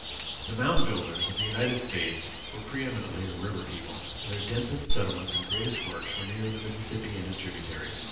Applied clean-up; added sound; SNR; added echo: none; Gull, seagull; -1 dB; reverberation time 0.9 s.